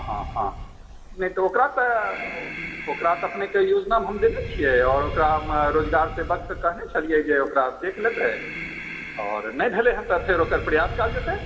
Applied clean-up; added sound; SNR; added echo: none; Breathing; 10 dB; reverberation time 2.8 s.